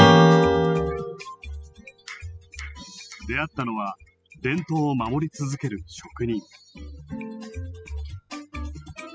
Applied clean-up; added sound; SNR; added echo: classical method spectral subtraction.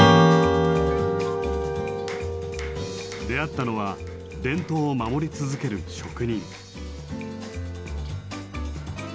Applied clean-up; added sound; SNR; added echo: none; Strum; -4 dB; none.